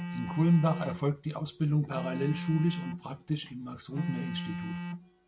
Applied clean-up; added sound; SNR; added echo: none; Telephone; 7 dB; none.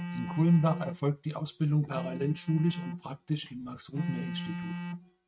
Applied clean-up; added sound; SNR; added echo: neural mask model RNNoise.